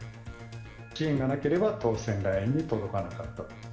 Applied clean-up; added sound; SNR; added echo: none; none; none; reverberation time 0.6 s.